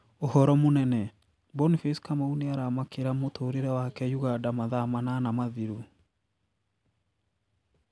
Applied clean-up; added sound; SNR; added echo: none; none; none; none.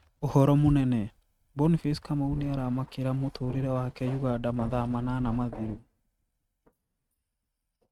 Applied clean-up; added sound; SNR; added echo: neural mask model RNNoise.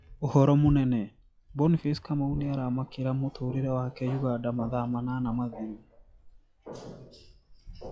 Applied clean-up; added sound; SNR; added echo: classical method log-MMSE.